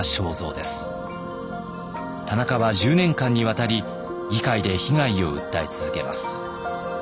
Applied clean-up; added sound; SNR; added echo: none; none; none; none.